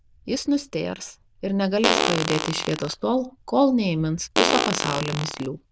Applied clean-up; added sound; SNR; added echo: neural diffusion model UNIVERSE++.